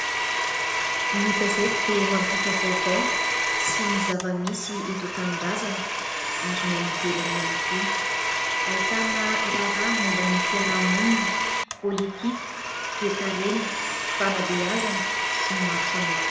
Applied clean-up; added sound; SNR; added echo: none; Domestic sounds, home sounds; -3 dB; reverberation time 1.0 s.